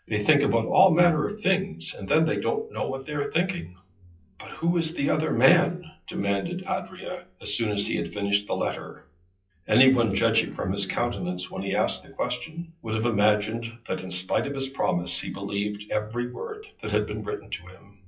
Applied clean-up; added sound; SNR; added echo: classical method WPE with log-MMSE.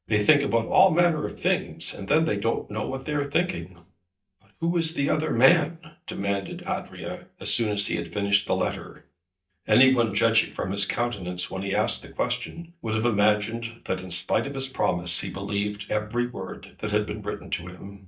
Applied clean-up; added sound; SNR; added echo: neural mask model DeepFilterNet 3.